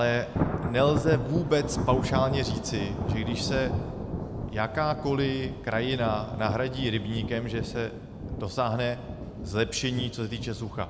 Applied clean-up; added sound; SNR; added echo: none; Thunder; 4 dB; none.